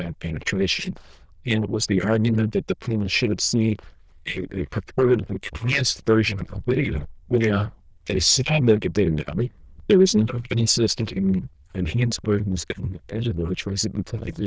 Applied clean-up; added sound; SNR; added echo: neural diffusion model UNIVERSE++.